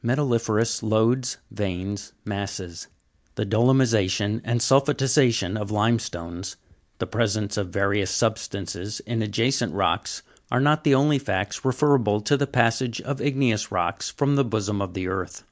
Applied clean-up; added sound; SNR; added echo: none; none; none; none.